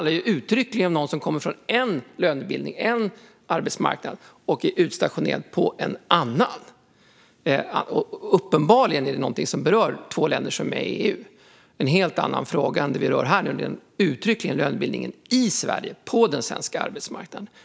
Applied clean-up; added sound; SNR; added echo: none; none; none; none.